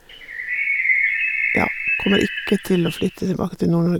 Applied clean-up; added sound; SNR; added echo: none; Bird; 1 dB; none.